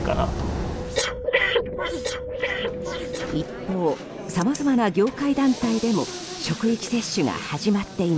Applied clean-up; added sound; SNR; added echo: none; Breathing; 6 dB; none.